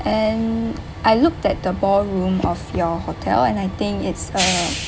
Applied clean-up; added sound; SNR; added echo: none; Train; 9 dB; none.